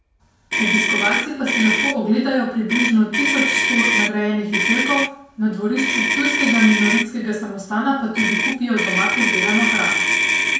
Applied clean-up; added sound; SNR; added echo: none; Motor vehicle (road); 0 dB; reverberation time 0.5 s.